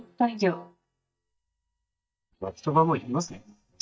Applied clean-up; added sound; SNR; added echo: neural mask model DeepFilterNet 3.